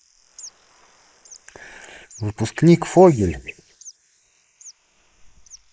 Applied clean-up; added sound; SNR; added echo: neural mask model Resemble Enhance denoiser.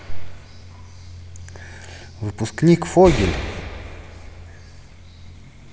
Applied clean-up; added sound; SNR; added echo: none; none; none; none.